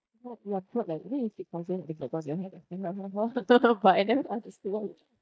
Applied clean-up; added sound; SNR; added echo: neural mask model DeepFilterNet 3.